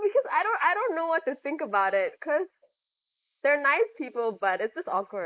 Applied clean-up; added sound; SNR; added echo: neural mask model Resemble Enhance denoiser.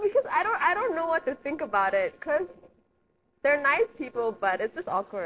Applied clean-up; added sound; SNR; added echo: neural separator model SepFormer DNS4.